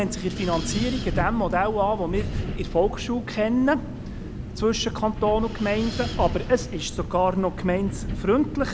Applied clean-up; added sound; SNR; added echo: none; Wind; 6 dB; none.